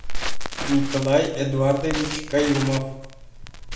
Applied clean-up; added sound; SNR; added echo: none; Crackle; 10 dB; reverberation time 0.7 s.